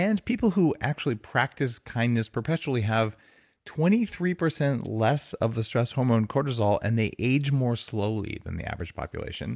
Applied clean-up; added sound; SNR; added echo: none; none; none; none.